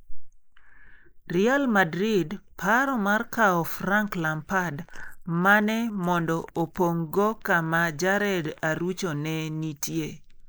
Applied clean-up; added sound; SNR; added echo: neural mask model Resemble Enhance denoiser.